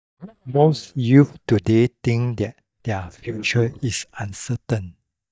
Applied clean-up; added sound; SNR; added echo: neural mask model DeepFilterNet 3.